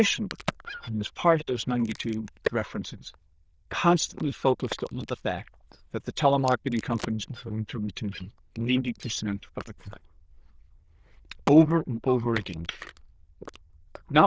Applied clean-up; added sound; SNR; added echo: neural diffusion model UNIVERSE++.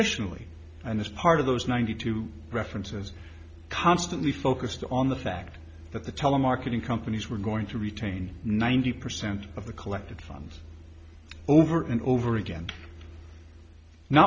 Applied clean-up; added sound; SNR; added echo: none; none; none; none.